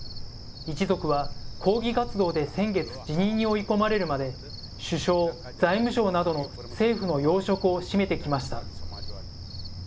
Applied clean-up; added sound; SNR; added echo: none; Cricket; 11 dB; none.